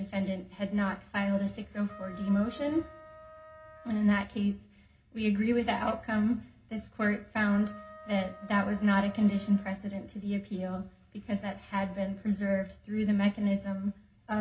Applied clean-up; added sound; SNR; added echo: none; Trumpet; 20 dB; reverberation time 0.4 s.